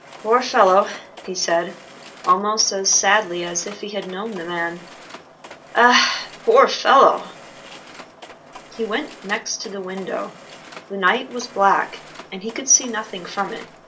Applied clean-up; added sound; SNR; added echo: none; Mechanisms; 20 dB; reverberation time 0.2 s.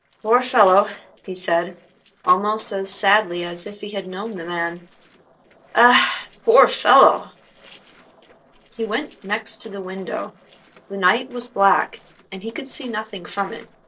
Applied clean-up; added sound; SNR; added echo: neural separator model SepFormer DNS4.